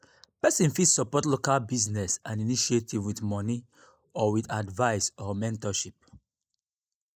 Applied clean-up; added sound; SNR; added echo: neural mask model Resemble Enhance denoiser.